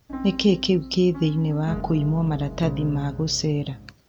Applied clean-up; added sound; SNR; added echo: none; Piano; 11 dB; none.